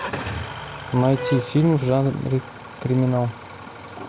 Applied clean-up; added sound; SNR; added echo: none; Bowed string instrument + Idling / Engine starting; 10 dB; none.